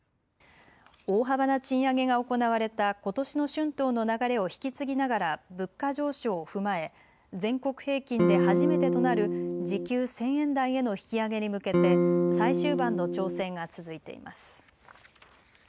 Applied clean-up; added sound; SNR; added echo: none; Electric guitar / Strum; -4 dB; none.